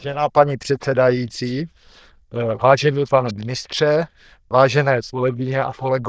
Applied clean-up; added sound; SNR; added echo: neural diffusion model UNIVERSE++.